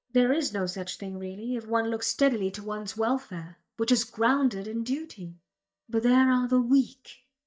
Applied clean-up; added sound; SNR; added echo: neural mask model DeepFilterNet 3.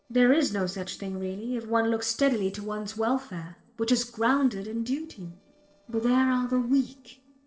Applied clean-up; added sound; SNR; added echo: neural separator model SepFormer DNS4.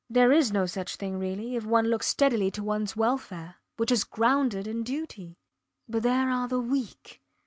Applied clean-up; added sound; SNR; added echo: none; none; none; none.